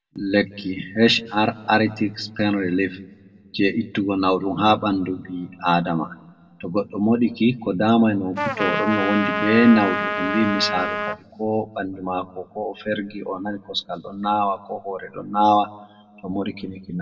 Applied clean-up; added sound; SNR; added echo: none; Trumpet; 3 dB; reverberation time 0.7 s.